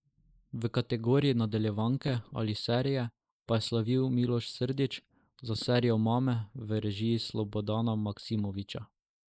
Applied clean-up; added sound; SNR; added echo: neural mask model Resemble Enhance denoiser.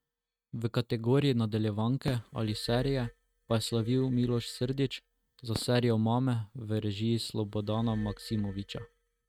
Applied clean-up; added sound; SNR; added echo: neural mask model RNNoise.